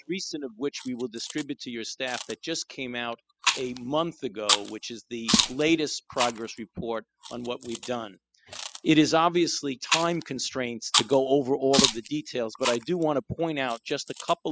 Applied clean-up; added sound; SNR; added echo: classical method spectral subtraction.